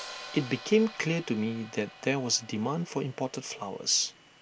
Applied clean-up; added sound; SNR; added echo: none; Hi-hat; 18 dB; none.